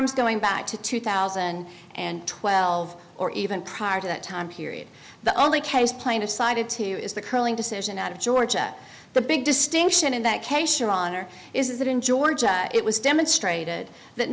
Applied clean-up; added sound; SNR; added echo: none; none; none; none.